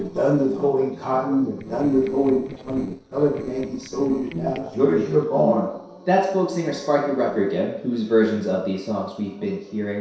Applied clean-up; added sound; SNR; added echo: neural separator model SepFormer DNS4.